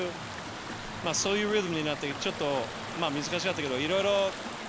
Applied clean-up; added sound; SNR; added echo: none; Stream / Ocean; 9 dB; none.